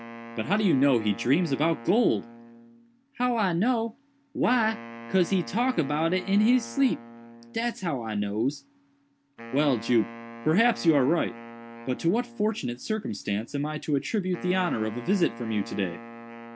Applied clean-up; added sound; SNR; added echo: none; Wind instrument, woodwind instrument; 16 dB; none.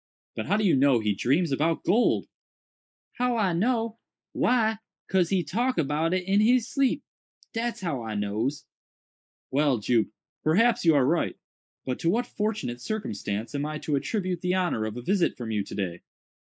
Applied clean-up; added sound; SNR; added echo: neural mask model Resemble Enhance denoiser.